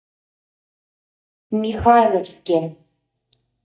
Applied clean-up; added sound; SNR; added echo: neural mask model DeepFilterNet 3.